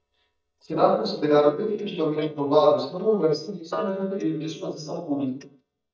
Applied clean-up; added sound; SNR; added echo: neural mask model DeepFilterNet 3.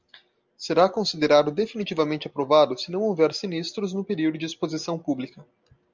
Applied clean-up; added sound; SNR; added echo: none; none; none; none.